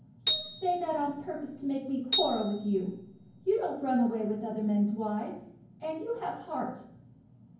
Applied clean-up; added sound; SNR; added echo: none; Piano; 3 dB; reverberation time 0.9 s.